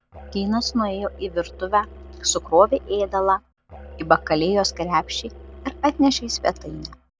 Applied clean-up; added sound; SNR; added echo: none; Musical instrument; 17 dB; none.